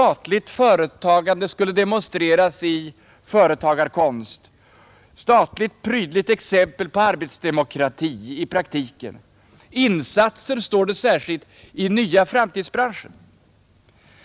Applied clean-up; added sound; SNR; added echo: none; none; none; none.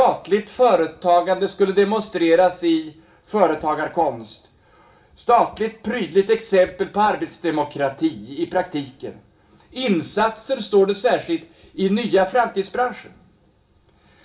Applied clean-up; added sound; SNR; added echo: none; none; none; reverberation time 0.3 s.